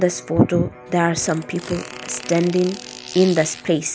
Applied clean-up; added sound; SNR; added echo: none; Fart + Electric guitar; 16 dB; none.